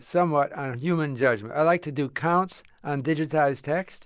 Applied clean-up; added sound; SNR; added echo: neural mask model Resemble Enhance denoiser.